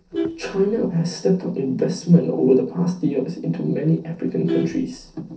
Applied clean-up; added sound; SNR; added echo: neural separator model SepFormer DNS4.